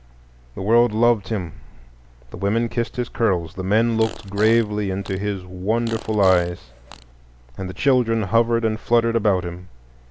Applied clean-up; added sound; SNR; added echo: none; Fart; 17 dB; none.